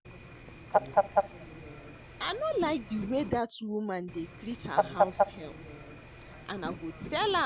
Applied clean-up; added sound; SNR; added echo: none; Fowl; -1 dB; none.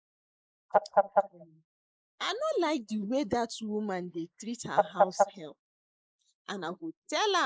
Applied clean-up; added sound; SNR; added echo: neural mask model Resemble Enhance denoiser.